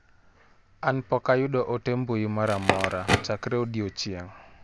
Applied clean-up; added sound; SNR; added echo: none; Crackle; 3 dB; none.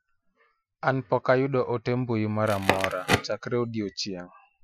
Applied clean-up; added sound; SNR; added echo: classical method Wiener filter.